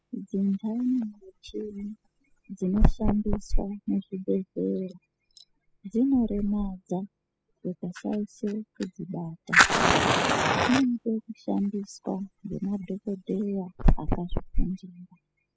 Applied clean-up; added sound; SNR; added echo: classical method spectral subtraction.